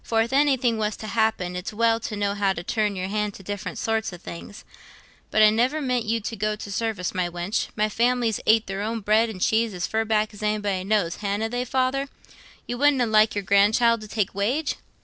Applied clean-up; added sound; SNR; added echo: none; none; none; none.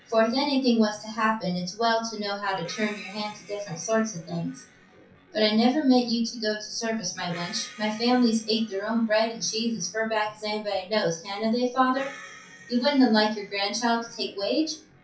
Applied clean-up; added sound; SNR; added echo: classical method WPE with log-MMSE.